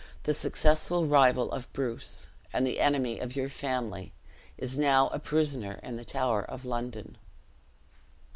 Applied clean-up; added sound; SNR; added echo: none; none; none; none.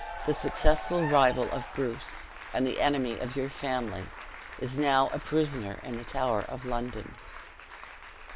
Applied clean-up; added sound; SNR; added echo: none; Applause / Cheering; 13 dB; none.